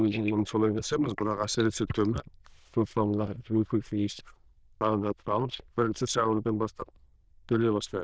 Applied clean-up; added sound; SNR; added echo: neural diffusion model UNIVERSE++.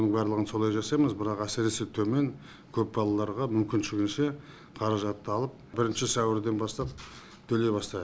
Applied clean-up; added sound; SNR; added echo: none; none; none; none.